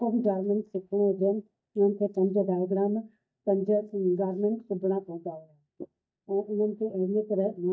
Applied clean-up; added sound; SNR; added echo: neural mask model DeepFilterNet 3.